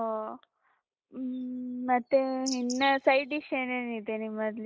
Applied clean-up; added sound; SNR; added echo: neural mask model DeepFilterNet 3.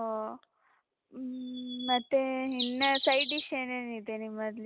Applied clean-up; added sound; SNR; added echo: none; Bird vocalization, bird call, bird song; -3 dB; none.